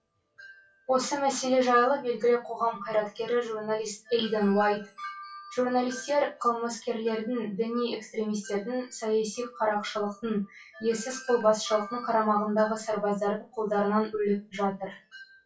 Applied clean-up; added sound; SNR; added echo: classical method WPE with log-MMSE.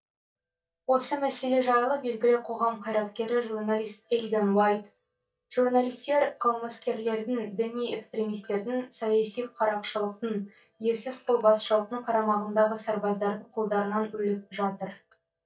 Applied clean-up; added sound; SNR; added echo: neural mask model DeepFilterNet 3.